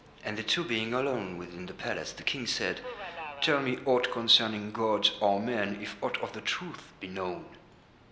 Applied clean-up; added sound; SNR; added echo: none; Subway, metro, underground; 19 dB; none.